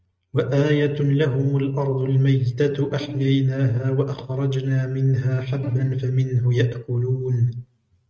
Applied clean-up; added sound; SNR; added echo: neural mask model RNNoise.